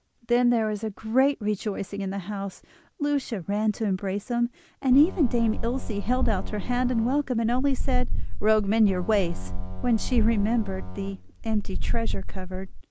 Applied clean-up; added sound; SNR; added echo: none; Boat, Water vehicle; -3 dB; none.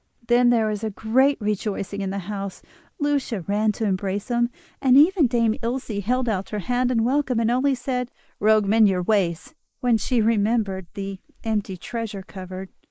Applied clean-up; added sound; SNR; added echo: neural mask model Resemble Enhance denoiser.